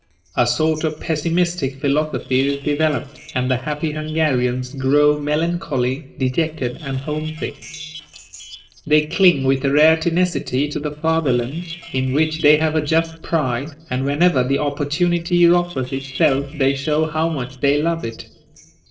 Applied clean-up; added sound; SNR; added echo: neural separator model SepFormer DNS4.